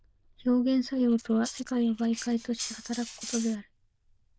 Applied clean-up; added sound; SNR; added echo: neural diffusion model UNIVERSE++.